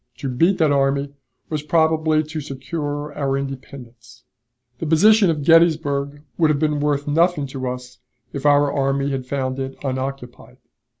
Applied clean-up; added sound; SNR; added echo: none; none; none; none.